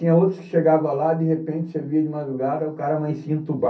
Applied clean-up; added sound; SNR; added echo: none; none; none; reverberation time 0.3 s.